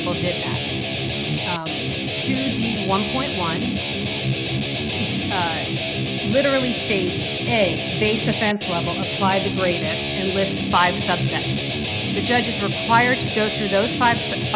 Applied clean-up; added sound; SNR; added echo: none; Guitar; 0 dB; none.